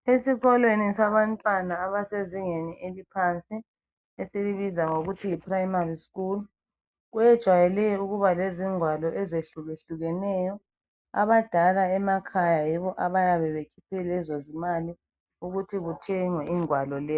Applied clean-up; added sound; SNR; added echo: none; none; none; none.